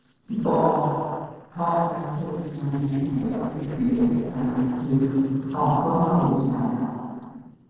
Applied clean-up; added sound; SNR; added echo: neural separator model SepFormer DNS4.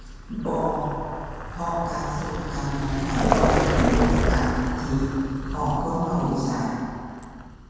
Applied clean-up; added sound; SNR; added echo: none; Vehicle; 1 dB; reverberation time 2.1 s.